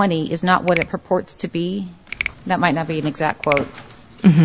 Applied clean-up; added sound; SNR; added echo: none; Finger snapping; 13 dB; none.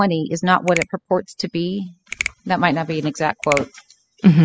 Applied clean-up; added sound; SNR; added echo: classical method spectral subtraction.